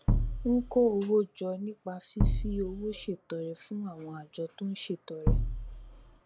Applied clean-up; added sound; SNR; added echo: none; Bass drum; -3 dB; none.